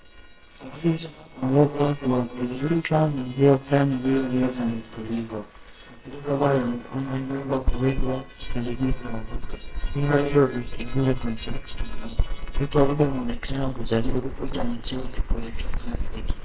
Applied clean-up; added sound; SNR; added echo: neural separator model SepFormer WHAMR!.